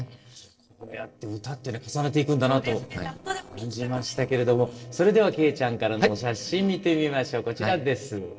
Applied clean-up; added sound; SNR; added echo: neural separator model SepFormer DNS4.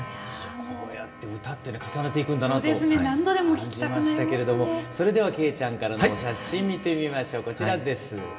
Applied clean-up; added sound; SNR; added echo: none; Clock; 16 dB; reverberation time 0.9 s.